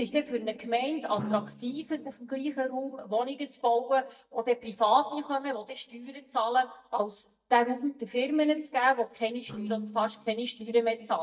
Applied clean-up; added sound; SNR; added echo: neural mask model DeepFilterNet 3.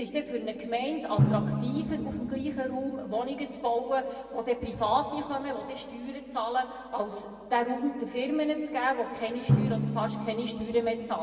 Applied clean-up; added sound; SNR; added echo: none; Drum; 4 dB; reverberation time 2.0 s.